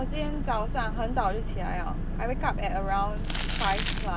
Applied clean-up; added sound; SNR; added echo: none; Crumpling, crinkling; 6 dB; none.